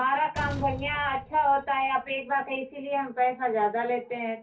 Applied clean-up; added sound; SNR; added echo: none; Slam; 14 dB; reverberation time 0.3 s.